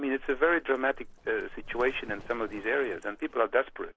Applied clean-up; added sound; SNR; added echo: none; Livestock, farm animals, working animals; 16 dB; none.